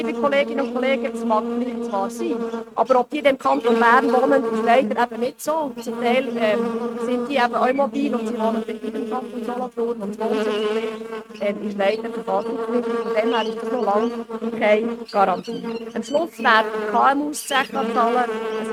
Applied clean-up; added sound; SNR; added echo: neural mask model RNNoise.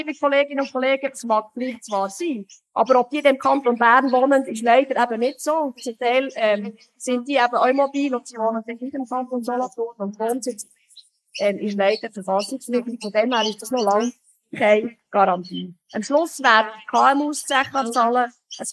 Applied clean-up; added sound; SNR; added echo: neural mask model Resemble Enhance denoiser.